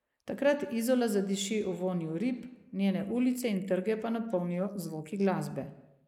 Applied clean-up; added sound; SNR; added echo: neural mask model Resemble Enhance denoiser.